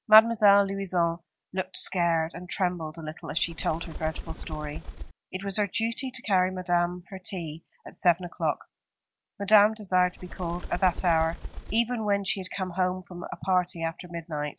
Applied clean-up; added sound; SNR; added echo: none; Bird; 8 dB; none.